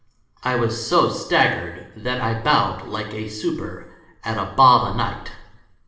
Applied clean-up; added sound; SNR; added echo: none; none; none; reverberation time 0.9 s.